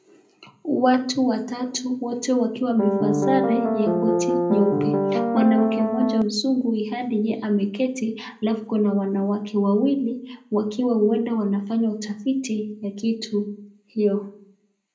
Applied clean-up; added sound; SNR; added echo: none; Piano; -1 dB; reverberation time 0.4 s.